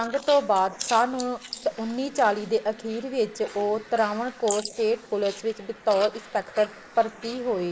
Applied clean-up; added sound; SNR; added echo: neural mask model Resemble Enhance denoiser.